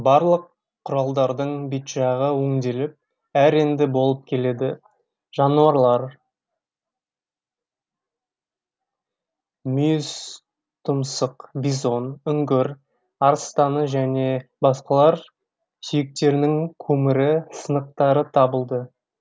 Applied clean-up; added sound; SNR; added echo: none; none; none; none.